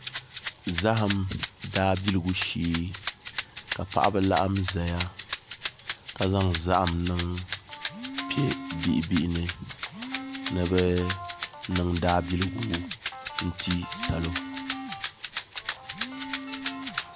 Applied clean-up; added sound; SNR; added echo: none; Rattle (instrument); 2 dB; none.